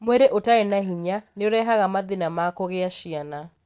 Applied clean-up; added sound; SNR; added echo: neural mask model DeepFilterNet 3.